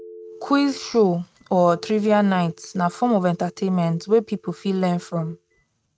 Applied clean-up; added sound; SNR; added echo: neural mask model RNNoise.